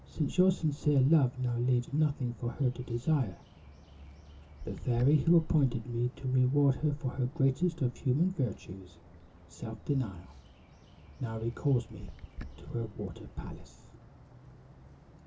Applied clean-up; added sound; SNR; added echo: none; Bird; 19 dB; reverberation time 0.2 s.